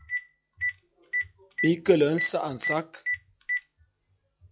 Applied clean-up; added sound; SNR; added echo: classical method log-MMSE.